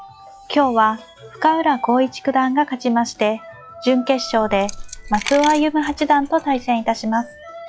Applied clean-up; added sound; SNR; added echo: classical method log-MMSE.